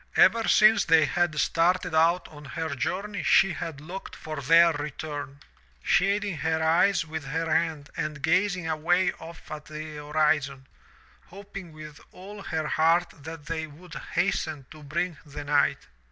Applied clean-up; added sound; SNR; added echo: none; none; none; none.